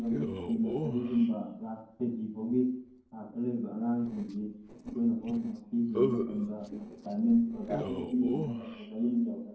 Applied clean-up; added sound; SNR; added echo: neural separator model SepFormer DNS4.